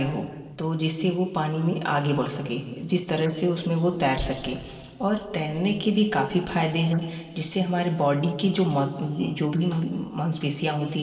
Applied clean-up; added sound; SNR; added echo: neural separator model SepFormer DNS4.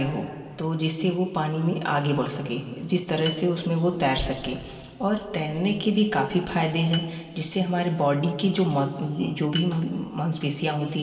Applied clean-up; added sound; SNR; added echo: none; Piano; 16 dB; reverberation time 2.3 s.